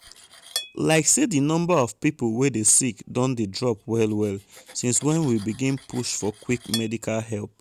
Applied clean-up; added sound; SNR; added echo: none; Cutlery, silverware; 18 dB; none.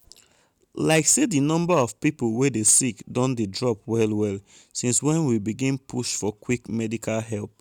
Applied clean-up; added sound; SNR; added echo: none; none; none; none.